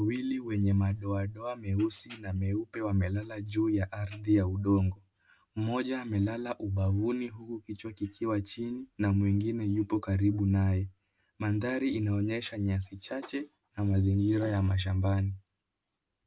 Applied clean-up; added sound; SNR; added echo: none; none; none; none.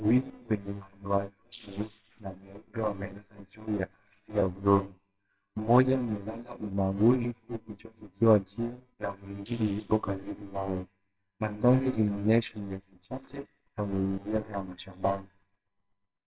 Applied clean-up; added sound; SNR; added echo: neural separator model SepFormer WHAMR!.